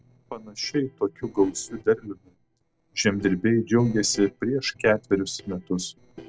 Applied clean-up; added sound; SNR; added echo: neural separator model SepFormer DNS4.